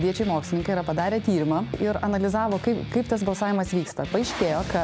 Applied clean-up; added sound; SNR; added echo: none; none; none; none.